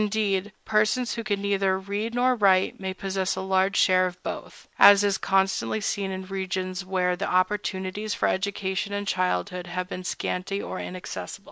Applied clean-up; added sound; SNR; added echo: none; none; none; none.